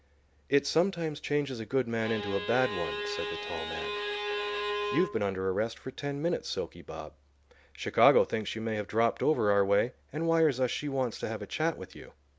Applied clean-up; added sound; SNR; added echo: none; Bowed string instrument; 5 dB; none.